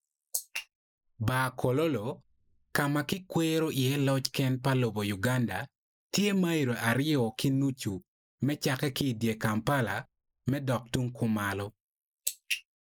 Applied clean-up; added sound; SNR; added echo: neural mask model Resemble Enhance denoiser.